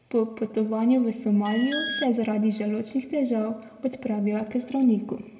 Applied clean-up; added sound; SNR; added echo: none; Alarm; 8 dB; reverberation time 1.3 s.